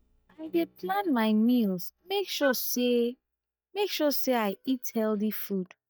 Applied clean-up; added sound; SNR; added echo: neural mask model DeepFilterNet 3.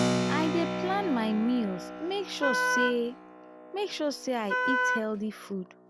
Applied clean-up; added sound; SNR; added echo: none; Keyboard (musical) + Wind instrument, woodwind instrument; 0 dB; none.